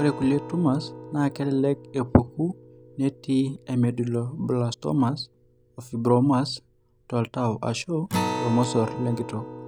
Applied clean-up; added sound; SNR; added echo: none; Acoustic guitar; 12 dB; none.